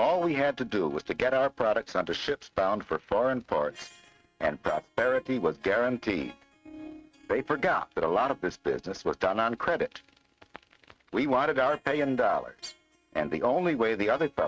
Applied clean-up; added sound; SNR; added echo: neural mask model RNNoise.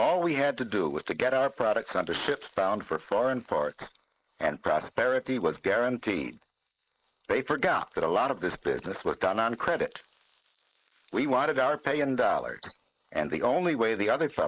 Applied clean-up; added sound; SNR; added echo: neural mask model Resemble Enhance denoiser.